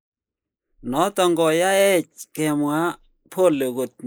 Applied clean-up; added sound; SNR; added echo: neural mask model Resemble Enhance denoiser.